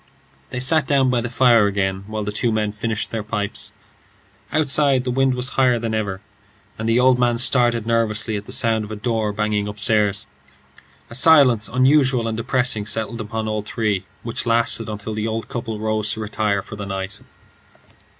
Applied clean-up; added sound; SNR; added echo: none; none; none; none.